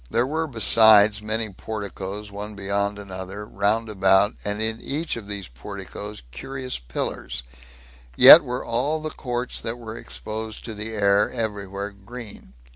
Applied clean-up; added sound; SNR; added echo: none; none; none; none.